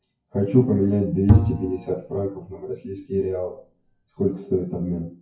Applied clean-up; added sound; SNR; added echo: classical method WPE with log-MMSE.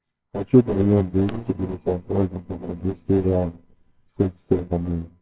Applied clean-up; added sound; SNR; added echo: neural separator model SepFormer WHAMR!.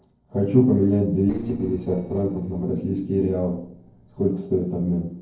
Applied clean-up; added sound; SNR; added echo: neural separator model SepFormer DNS4.